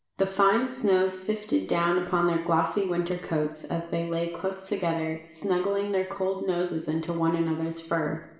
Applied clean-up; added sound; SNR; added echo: none; none; none; reverberation time 0.8 s.